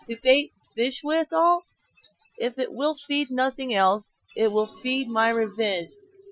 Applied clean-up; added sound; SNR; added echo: classical method Wiener filter.